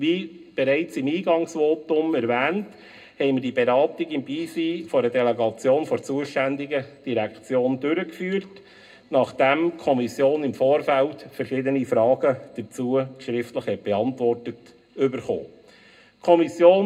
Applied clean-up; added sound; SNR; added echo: none; none; none; reverberation time 0.2 s.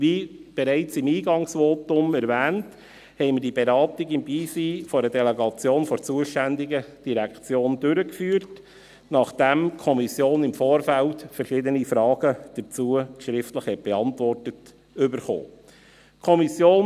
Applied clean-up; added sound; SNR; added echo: none; none; none; none.